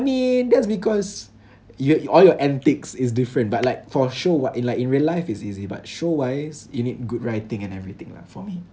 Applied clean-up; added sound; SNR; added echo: none; none; none; none.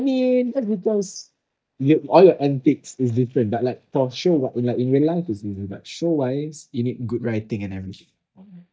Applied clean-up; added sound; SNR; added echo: neural mask model DeepFilterNet 3.